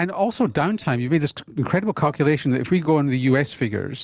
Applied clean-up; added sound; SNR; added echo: neural separator model SepFormer DNS4.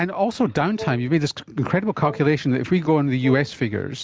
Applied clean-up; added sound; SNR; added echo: none; Wind instrument, woodwind instrument; 15 dB; none.